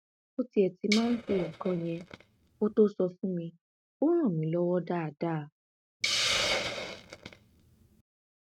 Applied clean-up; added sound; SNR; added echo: neural mask model RNNoise.